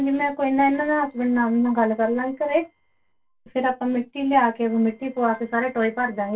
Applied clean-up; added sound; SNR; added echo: neural separator model SepFormer DNS4.